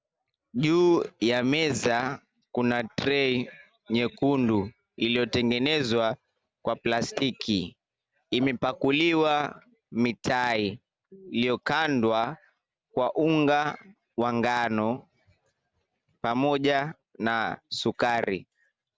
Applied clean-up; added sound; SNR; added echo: none; none; none; none.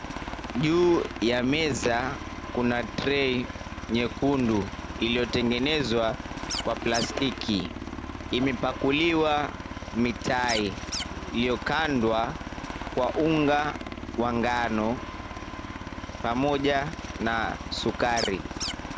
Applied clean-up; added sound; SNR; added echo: none; Aircraft + Scratching (performance technique); 8 dB; none.